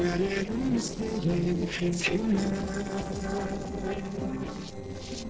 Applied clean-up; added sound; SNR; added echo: neural separator model SepFormer DNS4.